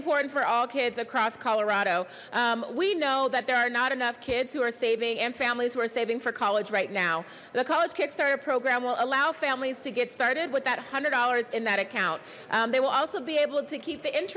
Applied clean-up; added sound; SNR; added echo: none; none; none; none.